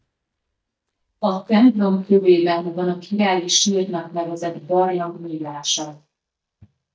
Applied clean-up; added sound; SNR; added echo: neural mask model DeepFilterNet 3.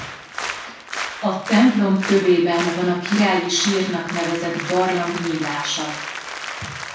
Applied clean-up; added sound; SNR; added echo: none; Applause; 9 dB; reverberation time 0.6 s.